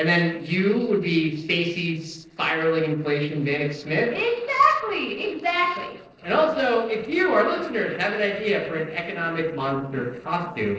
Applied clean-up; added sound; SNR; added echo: neural separator model SepFormer DNS4.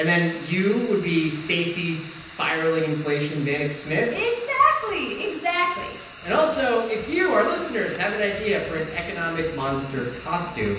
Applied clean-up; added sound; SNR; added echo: none; Frying (food); 14 dB; reverberation time 0.9 s.